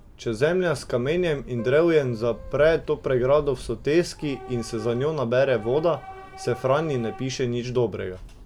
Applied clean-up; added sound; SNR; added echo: none; Keyboard (musical) + Subway, metro, underground / Train; 17 dB; none.